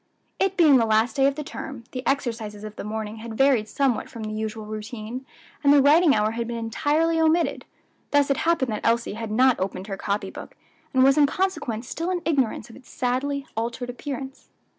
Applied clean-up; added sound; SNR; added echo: none; none; none; none.